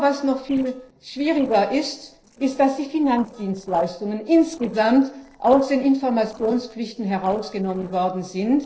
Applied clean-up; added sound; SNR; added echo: neural separator model SepFormer DNS4.